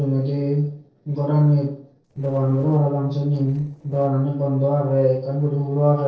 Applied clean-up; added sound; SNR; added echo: neural separator model SepFormer DNS4.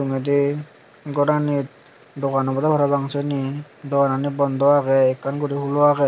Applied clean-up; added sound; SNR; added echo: none; none; none; none.